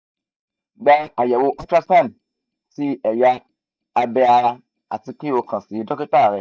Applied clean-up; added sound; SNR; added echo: neural mask model DeepFilterNet 3.